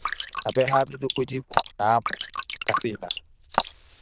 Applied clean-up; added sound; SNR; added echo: neural diffusion model UNIVERSE++.